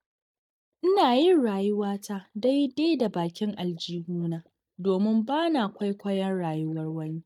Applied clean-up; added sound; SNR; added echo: neural mask model DeepFilterNet 3.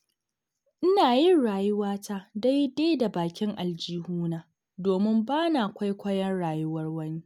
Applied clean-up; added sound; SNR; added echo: none; none; none; none.